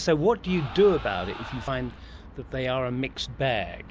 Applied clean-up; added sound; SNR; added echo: none; Crowd; 14 dB; none.